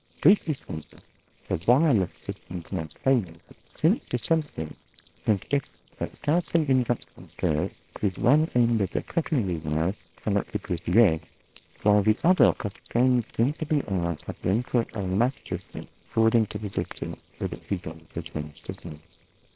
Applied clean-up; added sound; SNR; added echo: neural separator model SepFormer WHAMR!.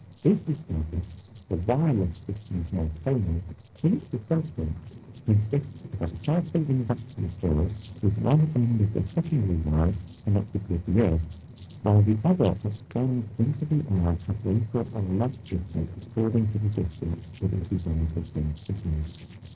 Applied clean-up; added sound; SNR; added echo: neural separator model SepFormer DNS4.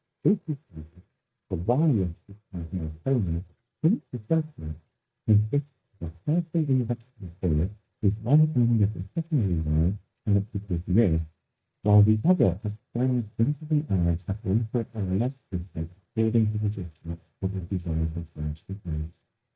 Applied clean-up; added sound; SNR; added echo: neural mask model DeepFilterNet 3.